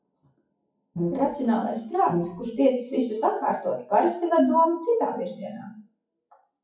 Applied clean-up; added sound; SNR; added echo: classical method WPE with log-MMSE.